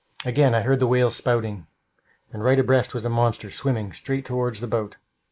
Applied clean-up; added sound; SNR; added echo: neural mask model Resemble Enhance denoiser.